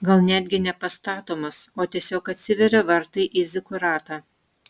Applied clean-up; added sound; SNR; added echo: none; none; none; none.